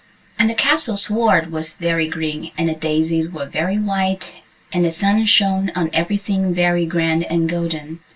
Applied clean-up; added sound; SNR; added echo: none; none; none; reverberation time 0.1 s.